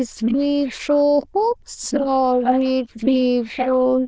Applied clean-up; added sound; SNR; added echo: neural diffusion model UNIVERSE++.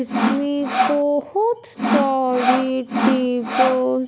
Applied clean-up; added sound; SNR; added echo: none; Sawing; 1 dB; none.